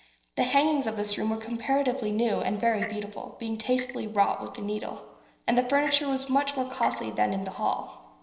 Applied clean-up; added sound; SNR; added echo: neural separator model SepFormer DNS4.